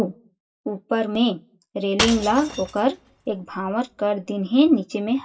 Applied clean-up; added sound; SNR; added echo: none; Shatter / Crushing; 9 dB; reverberation time 0.1 s.